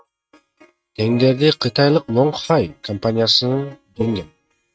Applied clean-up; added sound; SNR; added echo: neural mask model RNNoise.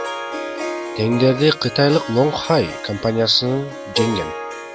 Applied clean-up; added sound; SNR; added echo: none; Harp; 9 dB; none.